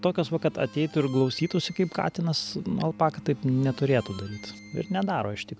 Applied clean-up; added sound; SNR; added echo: none; Harmonica + Bowed string instrument; 20 dB; none.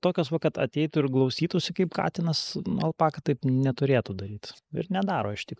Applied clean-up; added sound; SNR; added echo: neural mask model Resemble Enhance denoiser.